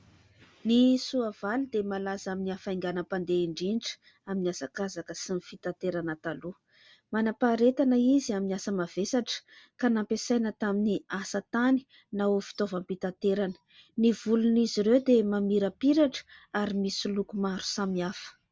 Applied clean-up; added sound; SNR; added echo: none; none; none; none.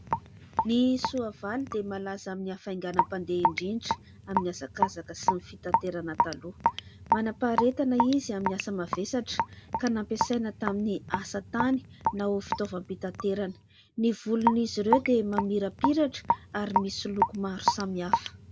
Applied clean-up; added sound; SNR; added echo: none; Raindrop / Drip; 2 dB; none.